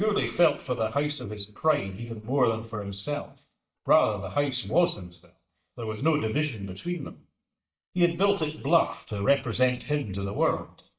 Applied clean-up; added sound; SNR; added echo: neural mask model DeepFilterNet 3.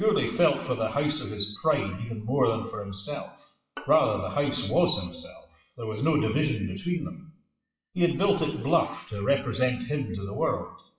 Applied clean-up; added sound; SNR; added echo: classical method WPE with log-MMSE.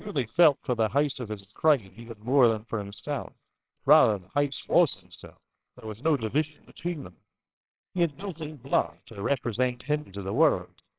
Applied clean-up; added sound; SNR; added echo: neural separator model SepFormer WHAMR!.